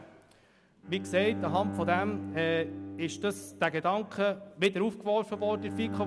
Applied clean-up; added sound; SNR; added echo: none; Bowed string instrument; 9 dB; none.